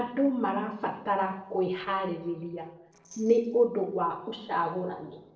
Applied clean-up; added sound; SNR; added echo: neural separator model SepFormer DNS4.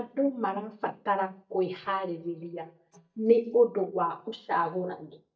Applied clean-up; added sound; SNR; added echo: neural mask model DeepFilterNet 3.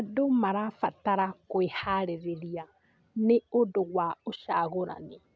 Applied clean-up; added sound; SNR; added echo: none; none; none; none.